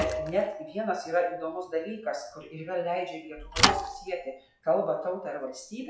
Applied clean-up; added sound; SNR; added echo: classical method log-MMSE.